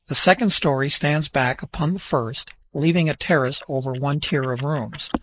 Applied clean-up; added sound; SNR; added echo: neural mask model Resemble Enhance denoiser.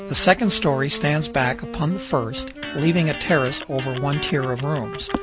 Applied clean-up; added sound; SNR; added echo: none; Electric guitar + Wind instrument, woodwind instrument; 11 dB; none.